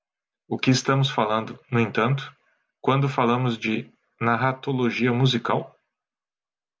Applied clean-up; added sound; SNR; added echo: none; none; none; none.